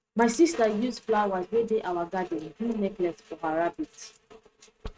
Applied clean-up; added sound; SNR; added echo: neural mask model RNNoise.